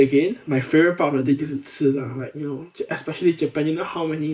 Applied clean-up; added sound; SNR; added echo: neural mask model Resemble Enhance denoiser.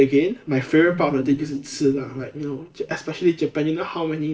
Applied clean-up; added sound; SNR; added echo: neural separator model SepFormer DNS4.